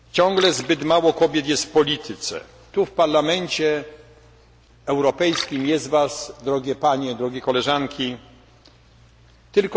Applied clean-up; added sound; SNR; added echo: none; Liquid; 19 dB; none.